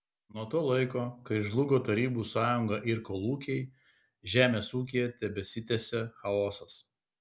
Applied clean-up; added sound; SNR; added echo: none; none; none; none.